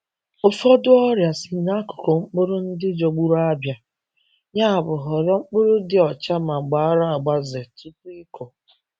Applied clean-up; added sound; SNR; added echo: none; none; none; none.